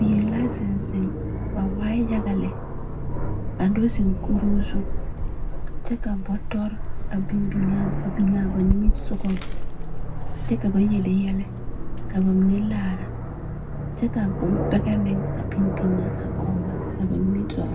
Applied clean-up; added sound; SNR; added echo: none; Aircraft; 1 dB; reverberation time 0.3 s.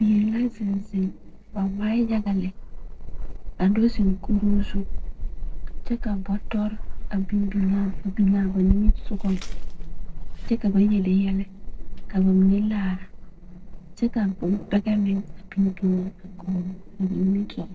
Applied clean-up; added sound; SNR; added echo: neural separator model SepFormer DNS4.